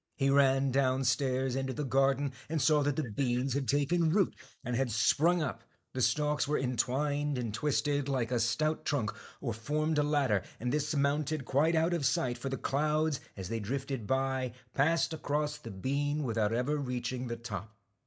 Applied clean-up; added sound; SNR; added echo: neural mask model Resemble Enhance denoiser.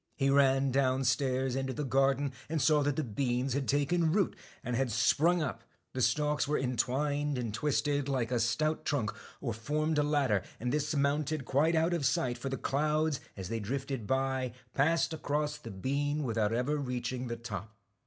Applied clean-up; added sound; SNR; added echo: none; none; none; none.